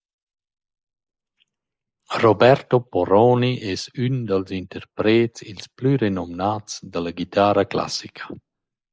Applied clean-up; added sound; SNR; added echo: neural mask model Resemble Enhance denoiser.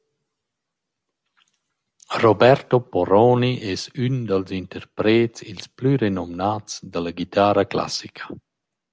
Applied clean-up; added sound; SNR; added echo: none; none; none; none.